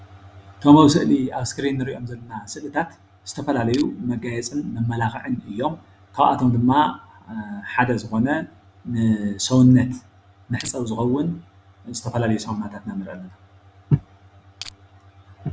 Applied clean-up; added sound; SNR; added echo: none; Crushing; 17 dB; none.